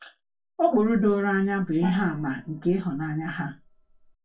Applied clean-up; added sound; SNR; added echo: none; Gong; 17 dB; reverberation time 0.2 s.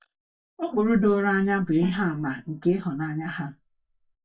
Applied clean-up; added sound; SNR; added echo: neural mask model DeepFilterNet 3.